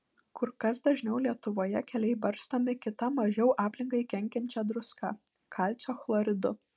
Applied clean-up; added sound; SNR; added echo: none; none; none; none.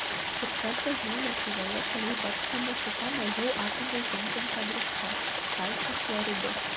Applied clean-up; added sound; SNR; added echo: none; Stream; -5 dB; none.